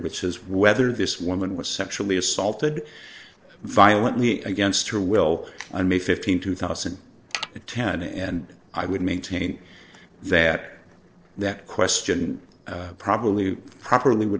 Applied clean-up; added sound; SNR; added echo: neural separator model SepFormer DNS4.